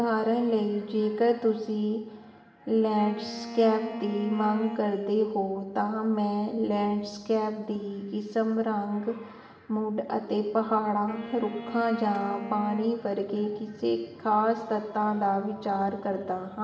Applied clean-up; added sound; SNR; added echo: none; Wind instrument, woodwind instrument; 13 dB; reverberation time 1.1 s.